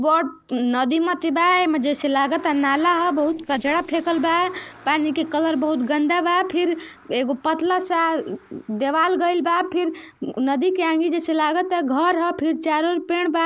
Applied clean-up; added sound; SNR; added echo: neural separator model SepFormer DNS4.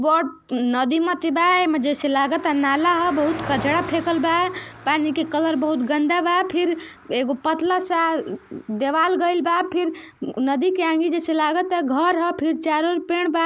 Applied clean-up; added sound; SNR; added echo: none; Car passing by; 20 dB; none.